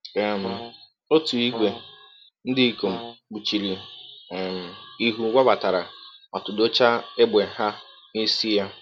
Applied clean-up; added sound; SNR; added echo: none; Brass instrument; 12 dB; none.